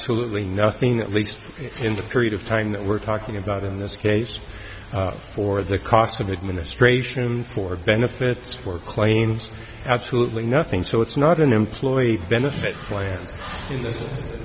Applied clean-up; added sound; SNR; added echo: none; none; none; none.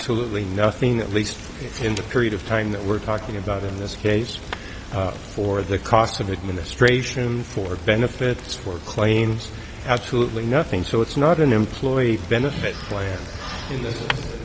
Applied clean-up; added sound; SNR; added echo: none; Fire; 14 dB; none.